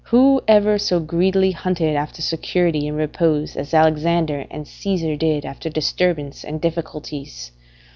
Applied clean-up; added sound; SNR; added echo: none; none; none; none.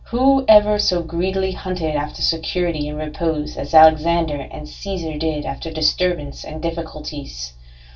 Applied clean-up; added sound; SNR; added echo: none; none; none; reverberation time 0.2 s.